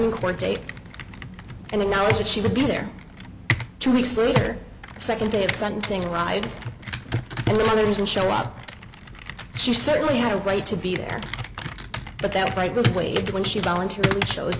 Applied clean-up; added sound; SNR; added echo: none; Computer keyboard; 6 dB; none.